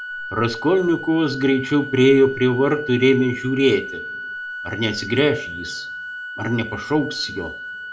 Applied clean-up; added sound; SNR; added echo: none; Organ; 11 dB; reverberation time 0.3 s.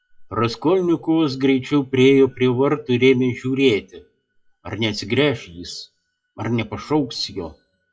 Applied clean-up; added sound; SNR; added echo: classical method WPE with log-MMSE.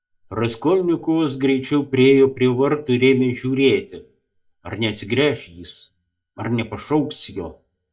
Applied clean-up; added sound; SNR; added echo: neural mask model DeepFilterNet 3.